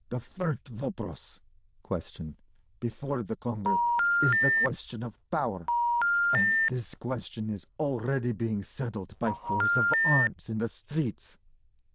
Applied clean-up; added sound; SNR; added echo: neural diffusion model UNIVERSE++.